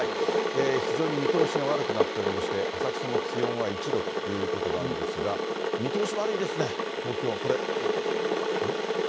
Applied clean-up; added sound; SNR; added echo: none; Boiling / Water; -4 dB; none.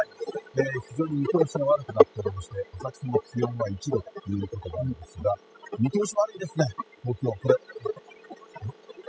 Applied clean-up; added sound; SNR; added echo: classical method spectral subtraction.